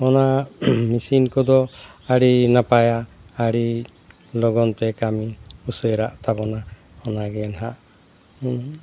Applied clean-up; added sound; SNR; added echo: none; none; none; none.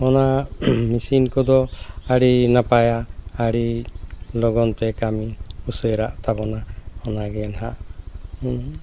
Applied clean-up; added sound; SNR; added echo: none; Aircraft; 12 dB; none.